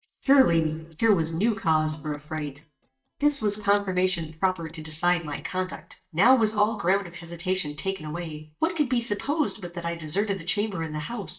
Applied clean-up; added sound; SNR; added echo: neural mask model DeepFilterNet 3.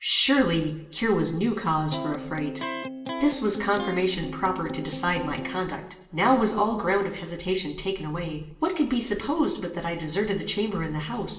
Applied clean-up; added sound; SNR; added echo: none; Electric guitar; 8 dB; reverberation time 0.7 s.